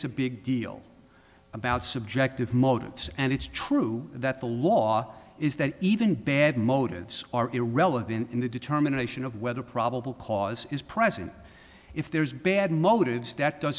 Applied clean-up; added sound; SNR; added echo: none; none; none; none.